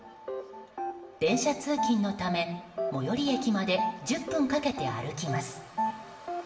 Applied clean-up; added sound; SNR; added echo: none; none; none; reverberation time 1.0 s.